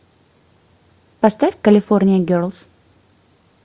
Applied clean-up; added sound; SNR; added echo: none; none; none; none.